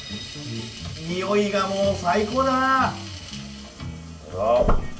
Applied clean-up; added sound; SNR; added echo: none; Brass instrument; 14 dB; reverberation time 0.3 s.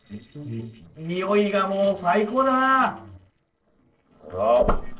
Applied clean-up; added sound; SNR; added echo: neural separator model SepFormer DNS4.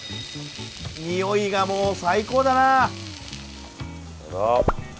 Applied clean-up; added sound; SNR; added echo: none; none; none; none.